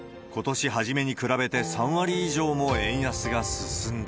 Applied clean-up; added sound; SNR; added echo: none; none; none; none.